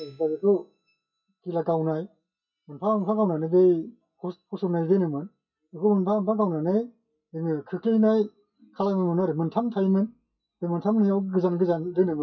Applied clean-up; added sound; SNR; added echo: classical method WPE with log-MMSE.